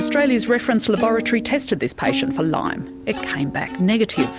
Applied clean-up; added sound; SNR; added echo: none; Plucked string instrument; 8 dB; none.